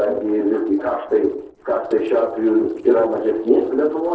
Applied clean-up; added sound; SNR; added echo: neural separator model SepFormer DNS4.